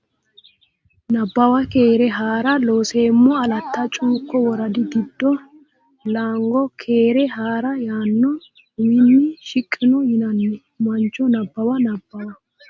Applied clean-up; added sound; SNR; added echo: none; none; none; none.